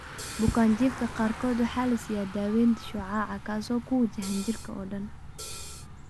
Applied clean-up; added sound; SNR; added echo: none; Bicycle + Hi-hat; 12 dB; none.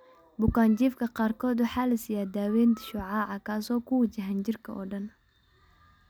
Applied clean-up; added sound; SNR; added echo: none; none; none; none.